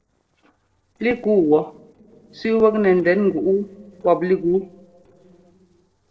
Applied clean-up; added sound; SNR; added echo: neural separator model SepFormer DNS4.